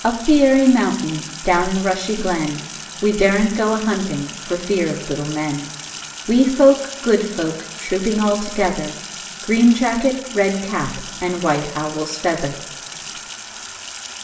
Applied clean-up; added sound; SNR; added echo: none; Sink (filling or washing); 14 dB; reverberation time 0.9 s.